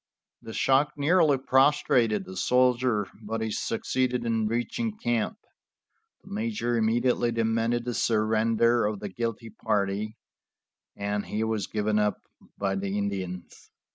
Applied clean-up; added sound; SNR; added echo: none; none; none; none.